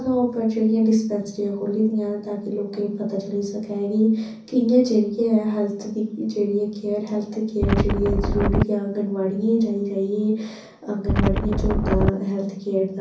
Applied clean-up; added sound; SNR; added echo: none; Wind; -2 dB; reverberation time 0.6 s.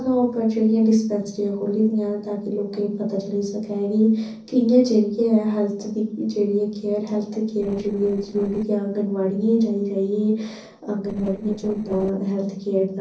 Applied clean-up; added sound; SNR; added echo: neural separator model SepFormer DNS4.